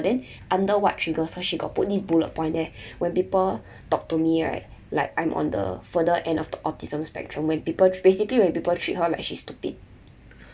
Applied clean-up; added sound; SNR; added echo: none; none; none; none.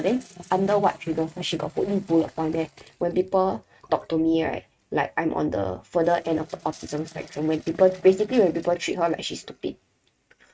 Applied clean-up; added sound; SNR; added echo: neural mask model RNNoise.